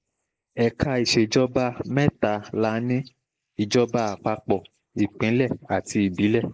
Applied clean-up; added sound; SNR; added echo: neural mask model Resemble Enhance denoiser.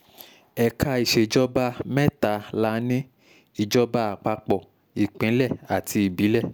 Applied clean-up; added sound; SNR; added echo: none; none; none; none.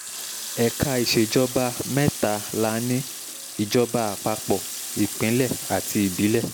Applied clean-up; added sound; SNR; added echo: none; Water tap, faucet; 9 dB; none.